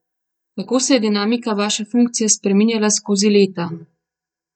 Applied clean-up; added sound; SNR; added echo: neural mask model DeepFilterNet 3.